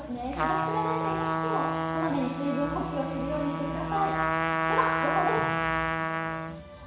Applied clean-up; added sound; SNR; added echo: none; Trumpet; -2 dB; reverberation time 1.1 s.